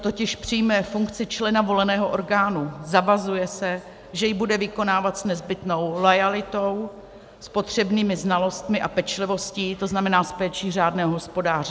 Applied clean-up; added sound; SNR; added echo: none; none; none; none.